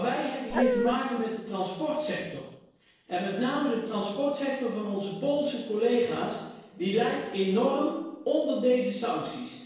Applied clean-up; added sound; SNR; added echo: neural separator model SepFormer DNS4.